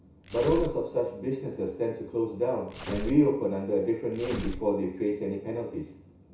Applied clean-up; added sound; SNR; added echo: none; Tearing; 9 dB; reverberation time 0.6 s.